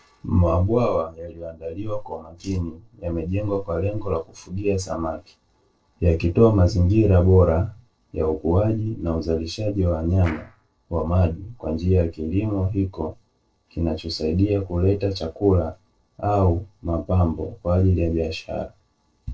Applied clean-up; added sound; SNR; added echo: neural separator model SepFormer DNS4.